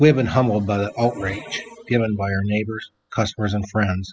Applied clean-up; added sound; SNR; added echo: classical method spectral subtraction.